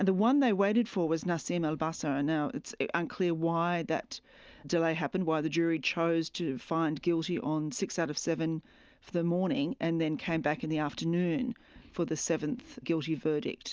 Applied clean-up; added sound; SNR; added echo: none; none; none; none.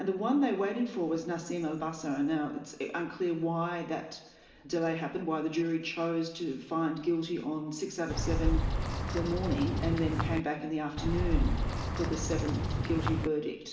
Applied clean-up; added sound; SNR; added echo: none; Bird vocalization, bird call, bird song; -2 dB; reverberation time 0.9 s.